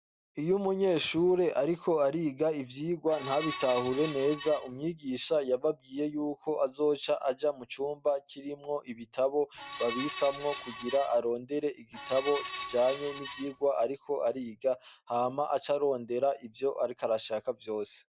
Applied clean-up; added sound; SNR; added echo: none; Screech; 8 dB; none.